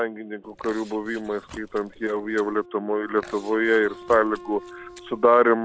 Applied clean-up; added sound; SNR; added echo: none; Chewing, mastication + Wind instrument, woodwind instrument; 20 dB; none.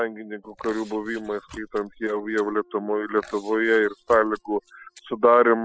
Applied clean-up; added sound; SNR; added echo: classical method spectral subtraction.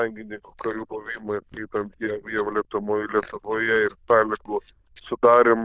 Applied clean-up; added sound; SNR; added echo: neural diffusion model UNIVERSE++.